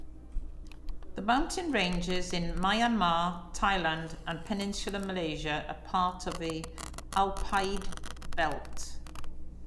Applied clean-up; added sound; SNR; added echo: none; Domestic sounds, home sounds; 4 dB; none.